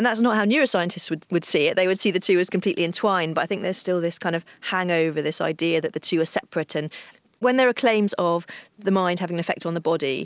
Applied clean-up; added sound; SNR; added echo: none; none; none; none.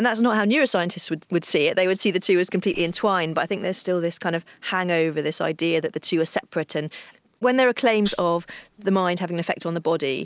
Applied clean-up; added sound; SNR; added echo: neural mask model Resemble Enhance denoiser.